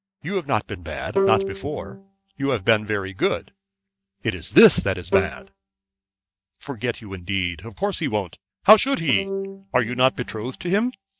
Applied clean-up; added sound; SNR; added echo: neural mask model DeepFilterNet 3.